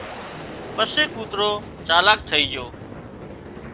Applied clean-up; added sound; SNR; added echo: none; Boom; 12 dB; none.